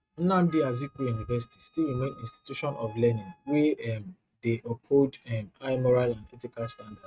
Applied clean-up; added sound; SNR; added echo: neural mask model RNNoise.